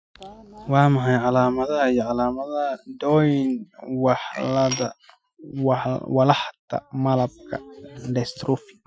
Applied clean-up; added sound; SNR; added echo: classical method Wiener filter.